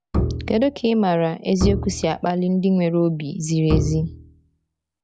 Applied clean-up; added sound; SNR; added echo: none; Bowed string instrument; 6 dB; none.